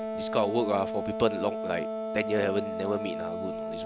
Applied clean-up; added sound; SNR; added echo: none; Wind instrument, woodwind instrument; 3 dB; none.